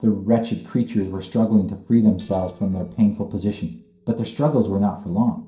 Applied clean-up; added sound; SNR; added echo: neural separator model SepFormer DNS4.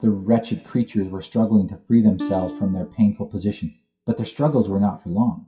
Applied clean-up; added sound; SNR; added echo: classical method WPE with log-MMSE.